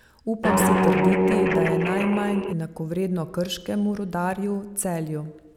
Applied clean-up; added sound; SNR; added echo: none; Guitar; -5 dB; none.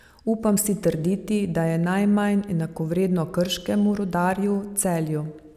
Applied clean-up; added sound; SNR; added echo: none; none; none; none.